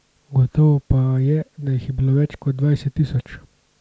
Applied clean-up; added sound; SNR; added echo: none; none; none; none.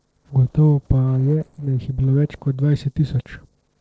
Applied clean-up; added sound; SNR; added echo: neural separator model SepFormer DNS4.